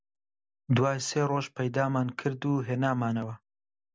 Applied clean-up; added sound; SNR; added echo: none; none; none; none.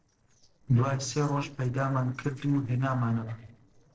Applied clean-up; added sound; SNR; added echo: neural separator model SepFormer DNS4.